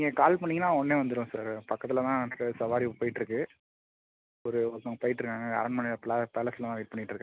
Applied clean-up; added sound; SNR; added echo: none; none; none; none.